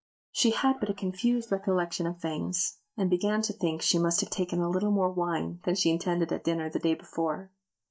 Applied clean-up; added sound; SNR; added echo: neural mask model DeepFilterNet 3.